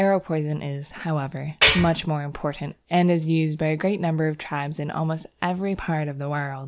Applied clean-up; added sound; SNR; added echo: none; Tools; -5 dB; none.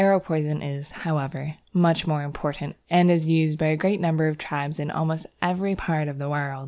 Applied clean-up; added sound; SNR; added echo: none; none; none; none.